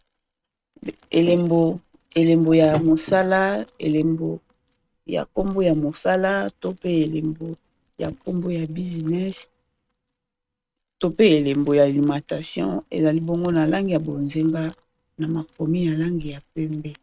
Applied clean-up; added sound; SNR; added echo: neural mask model RNNoise.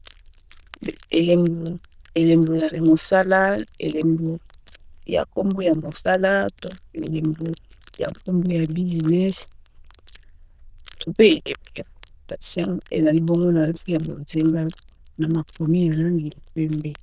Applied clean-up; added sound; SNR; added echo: neural diffusion model UNIVERSE++.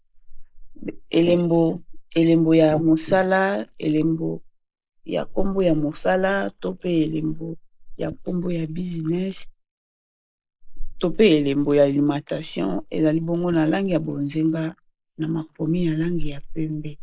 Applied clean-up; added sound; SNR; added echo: neural mask model Resemble Enhance denoiser.